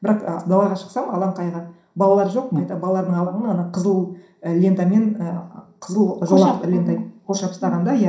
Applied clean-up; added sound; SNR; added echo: none; none; none; reverberation time 0.5 s.